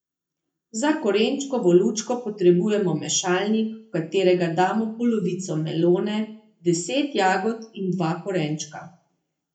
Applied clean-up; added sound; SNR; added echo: none; none; none; reverberation time 0.3 s.